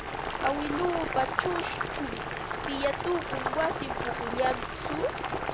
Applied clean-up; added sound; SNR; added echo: none; Boiling; 0 dB; none.